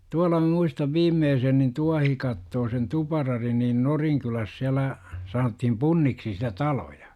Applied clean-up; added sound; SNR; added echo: none; none; none; none.